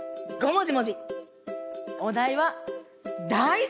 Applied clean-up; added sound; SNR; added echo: none; none; none; none.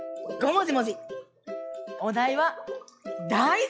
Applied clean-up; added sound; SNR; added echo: classical method log-MMSE.